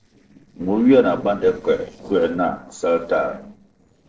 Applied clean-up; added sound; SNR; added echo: neural separator model SepFormer DNS4.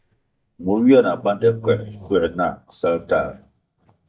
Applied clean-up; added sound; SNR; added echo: neural mask model DeepFilterNet 3.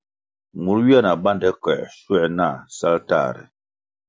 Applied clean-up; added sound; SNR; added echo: none; none; none; none.